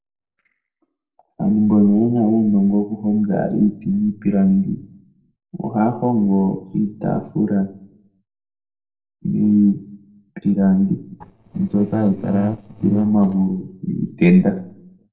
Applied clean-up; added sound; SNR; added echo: neural separator model SepFormer DNS4.